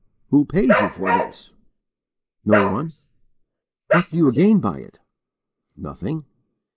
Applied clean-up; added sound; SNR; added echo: neural mask model Resemble Enhance denoiser.